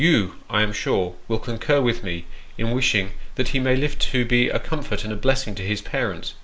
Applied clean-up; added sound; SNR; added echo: none; none; none; none.